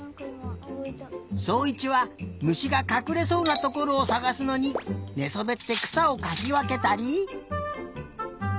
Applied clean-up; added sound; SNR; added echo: none; Cutlery, silverware; 12 dB; none.